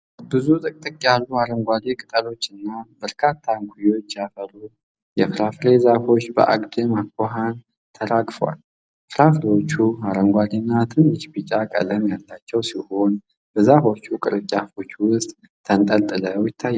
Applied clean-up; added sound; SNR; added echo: none; none; none; none.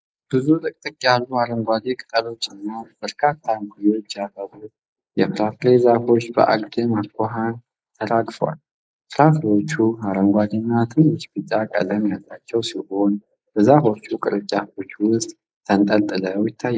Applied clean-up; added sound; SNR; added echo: neural mask model Resemble Enhance denoiser.